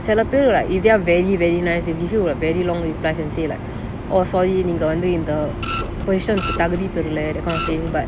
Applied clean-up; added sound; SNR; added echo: none; Printer; 6 dB; none.